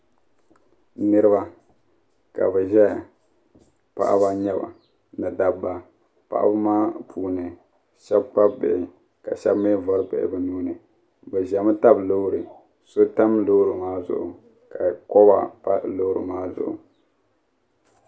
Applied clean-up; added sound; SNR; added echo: none; none; none; none.